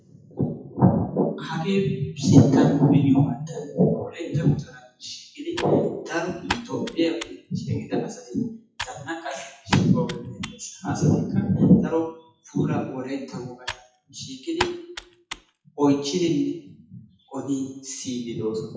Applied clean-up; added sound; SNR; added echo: classical method WPE with log-MMSE.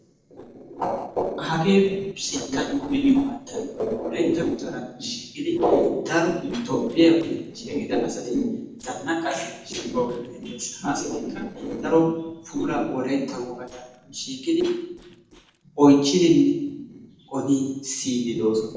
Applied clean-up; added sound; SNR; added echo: neural separator model SepFormer DNS4.